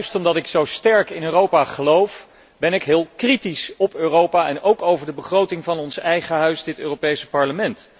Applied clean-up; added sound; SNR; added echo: none; none; none; none.